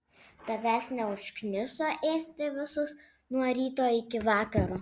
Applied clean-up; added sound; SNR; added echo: none; none; none; none.